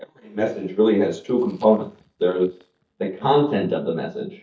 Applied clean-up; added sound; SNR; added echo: neural mask model DeepFilterNet 3.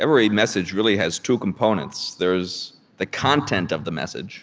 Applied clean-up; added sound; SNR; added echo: none; none; none; none.